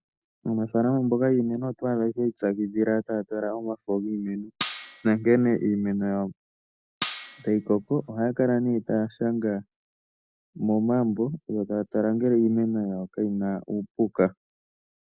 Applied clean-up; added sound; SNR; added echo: none; Cutlery, silverware; 12 dB; none.